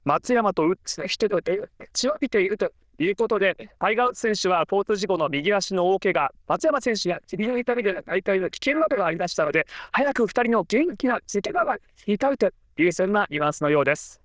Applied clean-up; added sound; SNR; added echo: neural diffusion model UNIVERSE++.